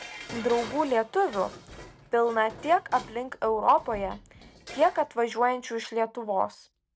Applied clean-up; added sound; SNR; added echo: none; Dishes, pots, and pans; 18 dB; none.